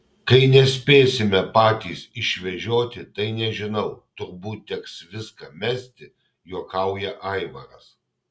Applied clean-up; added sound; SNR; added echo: none; none; none; none.